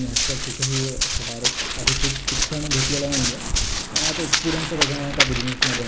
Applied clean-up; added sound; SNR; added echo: none; Run; -5 dB; none.